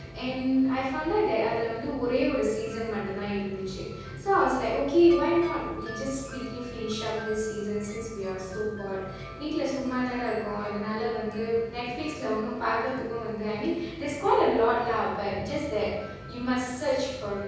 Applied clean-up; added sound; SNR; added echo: none; Wind chime; 18 dB; reverberation time 1.0 s.